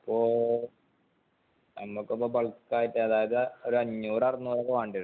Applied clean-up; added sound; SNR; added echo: none; none; none; none.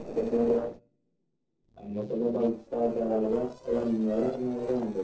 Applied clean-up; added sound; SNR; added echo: neural separator model SepFormer DNS4.